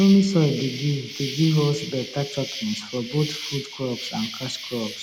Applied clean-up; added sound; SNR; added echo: none; Insect; 11 dB; none.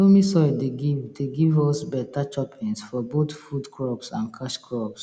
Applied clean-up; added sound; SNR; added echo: none; none; none; none.